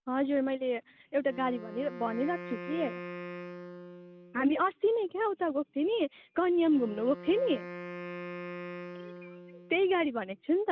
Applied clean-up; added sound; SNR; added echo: none; Wind instrument, woodwind instrument; 13 dB; none.